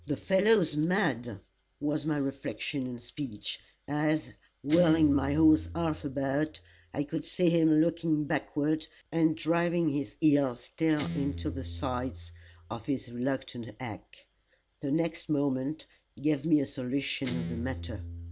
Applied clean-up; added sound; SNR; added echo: none; Guitar; 14 dB; none.